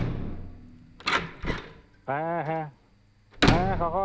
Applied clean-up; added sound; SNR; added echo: none; Door; -3 dB; none.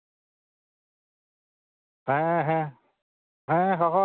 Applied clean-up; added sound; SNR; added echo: none; none; none; none.